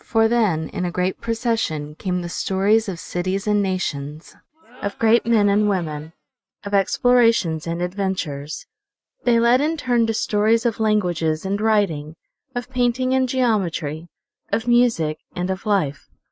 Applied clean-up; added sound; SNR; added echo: neural mask model RNNoise.